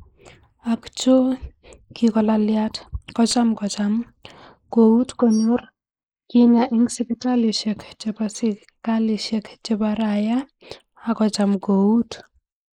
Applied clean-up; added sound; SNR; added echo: neural mask model Resemble Enhance denoiser.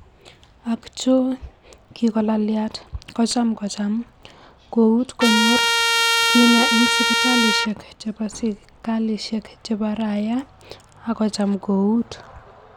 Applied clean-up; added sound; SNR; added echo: none; Trumpet; -4 dB; none.